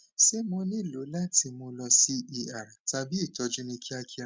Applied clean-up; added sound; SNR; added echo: none; none; none; none.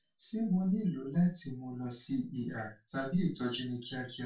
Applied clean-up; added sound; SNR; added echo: none; none; none; reverberation time 0.2 s.